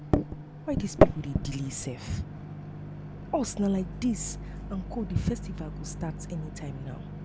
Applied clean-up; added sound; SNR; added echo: none; Microwave oven; -2 dB; none.